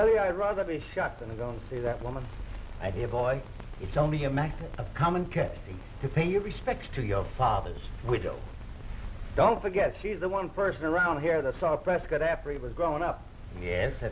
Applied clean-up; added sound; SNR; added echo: none; none; none; none.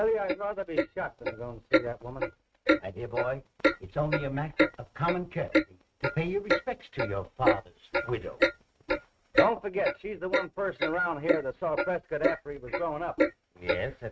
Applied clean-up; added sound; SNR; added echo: neural mask model RNNoise.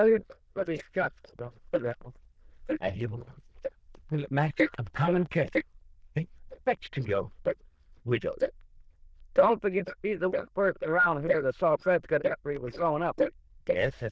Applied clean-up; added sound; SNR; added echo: neural diffusion model UNIVERSE++.